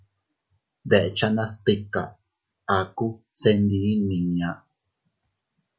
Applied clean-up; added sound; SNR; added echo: none; none; none; none.